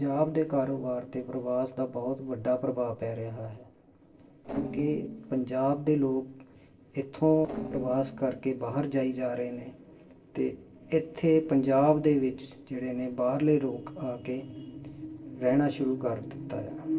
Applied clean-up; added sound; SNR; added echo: neural separator model SepFormer DNS4.